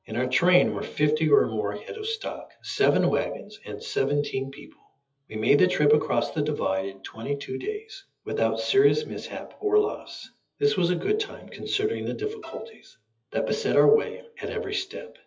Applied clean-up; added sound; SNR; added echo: classical method WPE with log-MMSE.